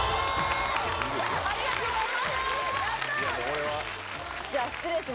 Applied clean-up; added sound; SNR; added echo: none; Bicycle bell; 15 dB; none.